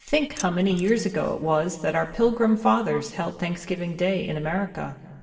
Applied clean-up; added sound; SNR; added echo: neural separator model SepFormer DNS4.